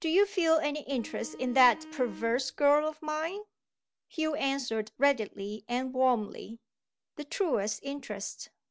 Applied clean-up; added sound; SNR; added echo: none; Bowed string instrument; 18 dB; none.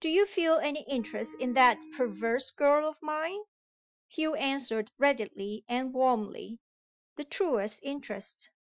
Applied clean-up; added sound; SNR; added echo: classical method Wiener filter.